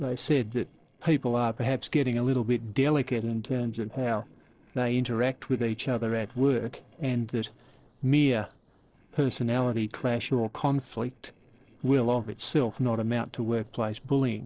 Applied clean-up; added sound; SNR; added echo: neural separator model SepFormer DNS4.